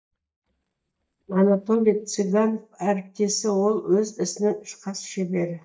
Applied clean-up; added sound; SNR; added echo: neural mask model DeepFilterNet 3.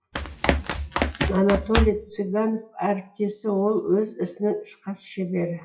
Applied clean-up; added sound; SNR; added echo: classical method WPE with log-MMSE.